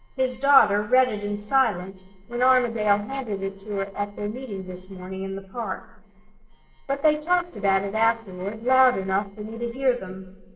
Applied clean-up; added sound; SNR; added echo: neural separator model SepFormer DNS4.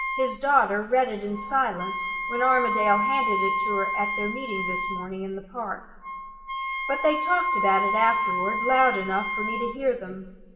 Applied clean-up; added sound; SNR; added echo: none; Wind instrument, woodwind instrument; 2 dB; reverberation time 2.3 s.